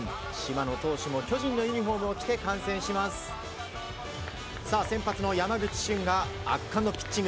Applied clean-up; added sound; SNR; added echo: none; none; none; none.